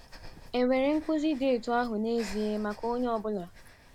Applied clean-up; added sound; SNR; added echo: none; Breathing; 16 dB; none.